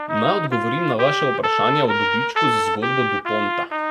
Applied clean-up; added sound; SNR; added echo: none; Trumpet; -2 dB; none.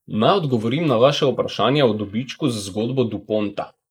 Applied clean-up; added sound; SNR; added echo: neural mask model Resemble Enhance denoiser.